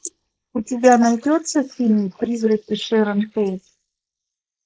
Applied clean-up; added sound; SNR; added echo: neural mask model Resemble Enhance denoiser.